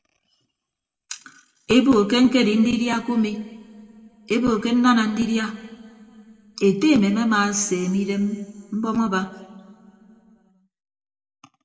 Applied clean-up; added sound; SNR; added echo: none; none; none; reverberation time 1.6 s.